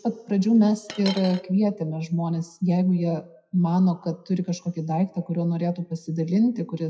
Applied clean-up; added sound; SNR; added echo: classical method WPE with log-MMSE.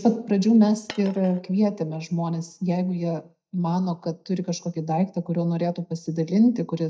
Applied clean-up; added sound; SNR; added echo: neural mask model DeepFilterNet 3.